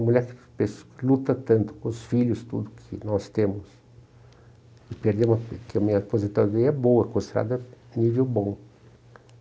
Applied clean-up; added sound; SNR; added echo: none; none; none; none.